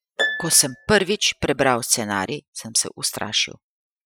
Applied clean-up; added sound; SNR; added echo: classical method Wiener filter.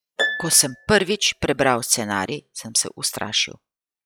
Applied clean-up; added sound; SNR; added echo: classical method log-MMSE.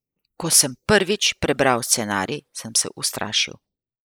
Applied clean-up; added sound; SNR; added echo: neural mask model Resemble Enhance denoiser.